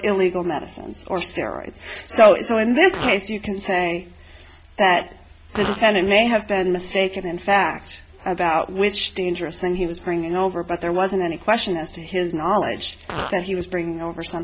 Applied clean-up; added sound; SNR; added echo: none; Fart; 14 dB; none.